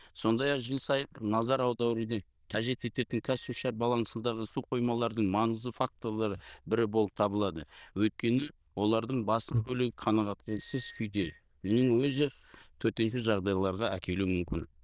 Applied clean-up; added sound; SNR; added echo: neural diffusion model UNIVERSE++.